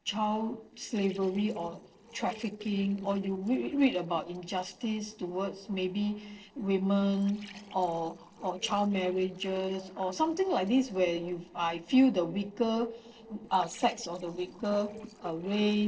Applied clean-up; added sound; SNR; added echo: neural separator model SepFormer DNS4.